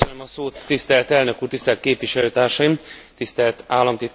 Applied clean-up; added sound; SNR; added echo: none; none; none; none.